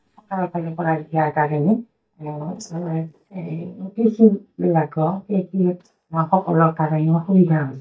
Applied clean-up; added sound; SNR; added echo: neural mask model DeepFilterNet 3.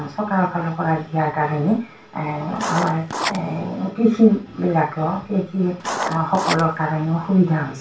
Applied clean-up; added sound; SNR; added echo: none; Writing; 6 dB; reverberation time 0.3 s.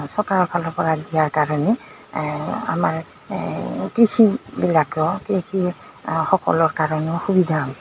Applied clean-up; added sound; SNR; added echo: none; none; none; none.